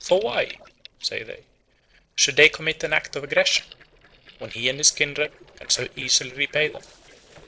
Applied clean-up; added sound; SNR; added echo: neural separator model SepFormer DNS4.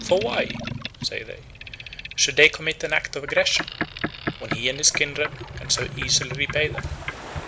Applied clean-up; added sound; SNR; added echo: none; Boat, Water vehicle; 8 dB; none.